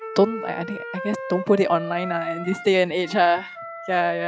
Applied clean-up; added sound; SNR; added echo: classical method log-MMSE.